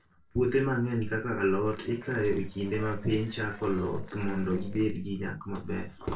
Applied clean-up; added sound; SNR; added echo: neural separator model SepFormer DNS4.